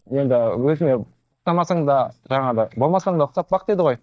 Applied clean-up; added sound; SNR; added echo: neural mask model DeepFilterNet 3.